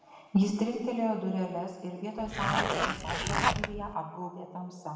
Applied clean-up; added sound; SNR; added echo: none; Zipper (clothing); -3 dB; reverberation time 1.2 s.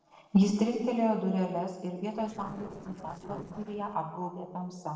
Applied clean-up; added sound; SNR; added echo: neural separator model SepFormer DNS4.